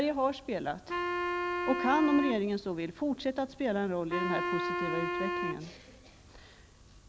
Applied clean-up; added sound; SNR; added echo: none; Wind instrument, woodwind instrument; 3 dB; none.